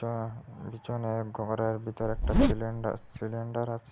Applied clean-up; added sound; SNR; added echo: none; Zipper (clothing); -5 dB; none.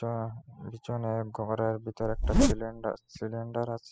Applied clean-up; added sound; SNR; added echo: classical method spectral subtraction.